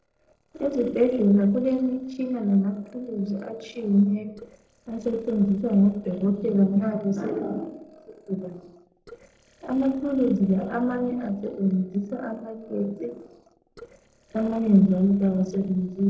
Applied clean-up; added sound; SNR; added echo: neural separator model SepFormer DNS4.